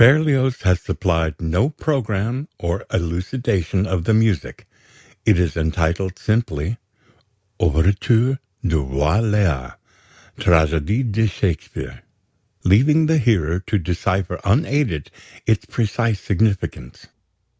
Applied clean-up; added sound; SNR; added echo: none; none; none; none.